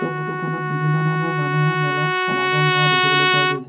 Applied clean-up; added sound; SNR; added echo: none; Trumpet; -3 dB; reverberation time 0.3 s.